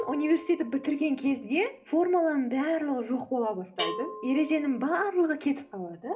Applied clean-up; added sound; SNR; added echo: none; Bell; 15 dB; reverberation time 0.5 s.